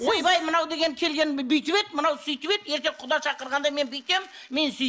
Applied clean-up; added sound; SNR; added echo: neural mask model Resemble Enhance denoiser.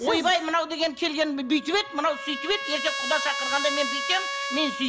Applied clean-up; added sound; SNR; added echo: none; Trumpet; 6 dB; none.